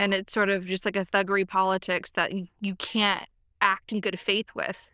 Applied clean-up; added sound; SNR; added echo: neural diffusion model UNIVERSE++.